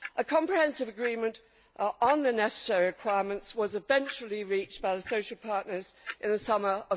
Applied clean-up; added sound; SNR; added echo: none; Clock; 18 dB; none.